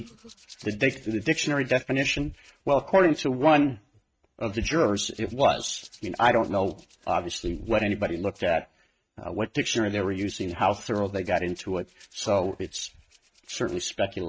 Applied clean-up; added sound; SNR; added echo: neural mask model RNNoise.